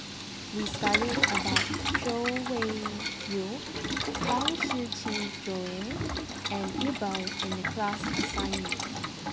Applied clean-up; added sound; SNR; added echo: none; Boiling; -3 dB; none.